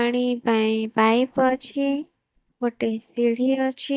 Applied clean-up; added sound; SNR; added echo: neural mask model DeepFilterNet 3.